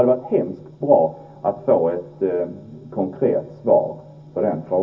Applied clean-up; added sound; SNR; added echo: none; none; none; reverberation time 0.4 s.